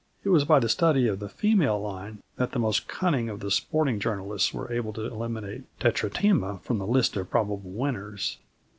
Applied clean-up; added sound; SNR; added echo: none; none; none; none.